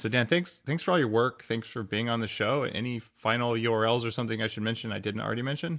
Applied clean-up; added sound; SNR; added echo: none; none; none; none.